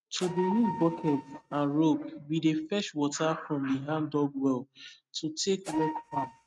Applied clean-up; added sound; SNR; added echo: neural mask model RNNoise.